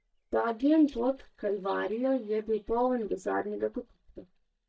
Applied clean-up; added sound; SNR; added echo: neural mask model DeepFilterNet 3.